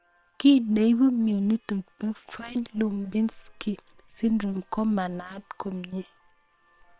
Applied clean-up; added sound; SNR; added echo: neural separator model SepFormer WHAM!.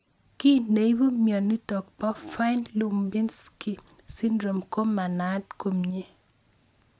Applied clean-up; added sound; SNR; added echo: none; none; none; none.